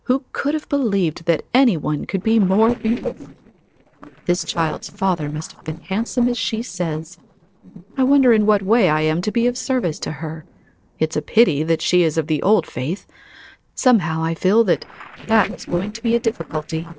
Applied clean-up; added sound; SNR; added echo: neural separator model SepFormer DNS4.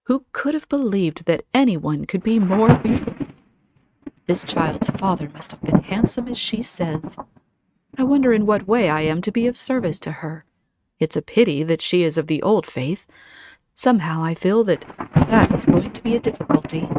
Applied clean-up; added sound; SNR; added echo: neural mask model RNNoise.